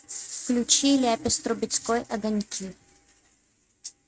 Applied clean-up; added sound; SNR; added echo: neural mask model RNNoise.